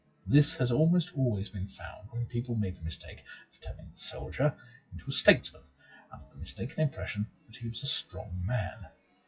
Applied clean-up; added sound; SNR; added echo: classical method WPE with log-MMSE.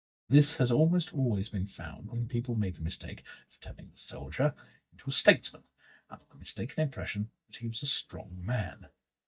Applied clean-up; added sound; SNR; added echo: neural mask model DeepFilterNet 3.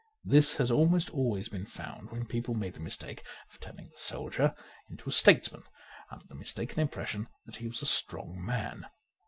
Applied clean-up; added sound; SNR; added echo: none; none; none; none.